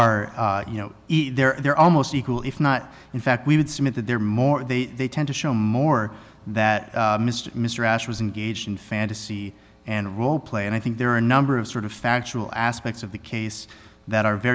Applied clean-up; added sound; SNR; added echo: none; none; none; none.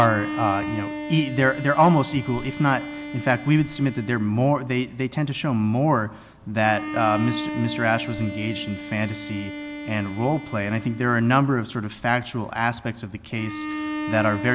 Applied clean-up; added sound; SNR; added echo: none; Bowed string instrument; 10 dB; none.